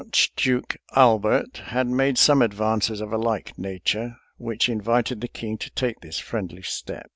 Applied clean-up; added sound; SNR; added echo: none; none; none; none.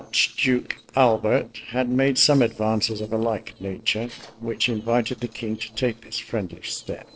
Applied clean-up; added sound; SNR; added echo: neural separator model SepFormer DNS4.